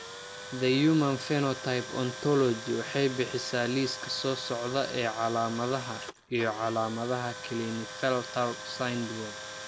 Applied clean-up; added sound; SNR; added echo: none; Tools; 11 dB; none.